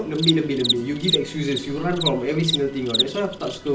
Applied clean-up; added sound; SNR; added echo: none; Cricket; 4 dB; none.